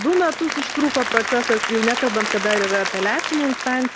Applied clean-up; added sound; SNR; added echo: none; Applause / Crowd; 4 dB; none.